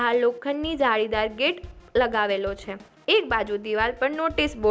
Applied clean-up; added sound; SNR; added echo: none; Drum kit; 19 dB; none.